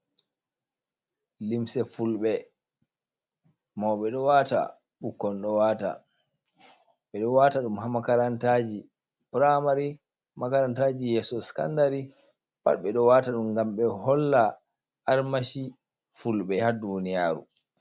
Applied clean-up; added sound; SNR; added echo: none; none; none; none.